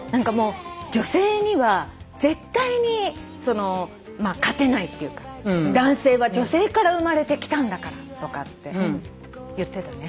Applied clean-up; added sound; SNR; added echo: none; none; none; none.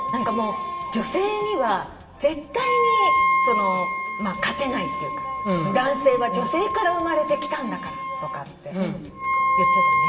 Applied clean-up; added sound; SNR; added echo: none; Wind instrument, woodwind instrument; -1 dB; reverberation time 0.8 s.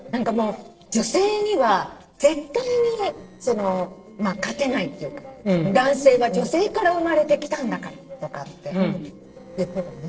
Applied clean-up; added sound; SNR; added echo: neural separator model SepFormer DNS4.